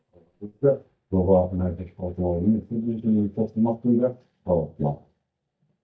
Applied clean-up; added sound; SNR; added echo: neural mask model DeepFilterNet 3.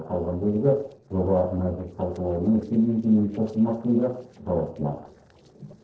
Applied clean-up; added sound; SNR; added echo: neural separator model SepFormer DNS4.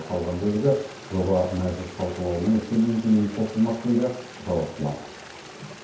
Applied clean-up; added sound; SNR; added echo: none; Stream; 17 dB; reverberation time 0.6 s.